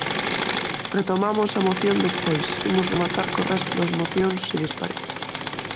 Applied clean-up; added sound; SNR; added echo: none; Engine / Mechanisms; 3 dB; none.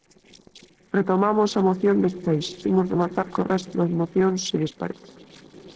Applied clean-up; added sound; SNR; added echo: neural separator model SepFormer DNS4.